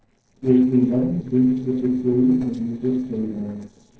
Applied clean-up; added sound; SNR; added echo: neural separator model SepFormer DNS4.